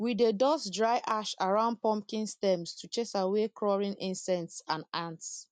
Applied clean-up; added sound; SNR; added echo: none; none; none; none.